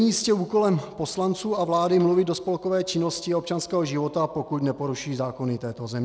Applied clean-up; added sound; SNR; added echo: none; none; none; none.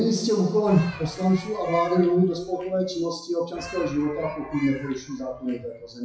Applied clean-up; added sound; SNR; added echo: classical method WPE with log-MMSE.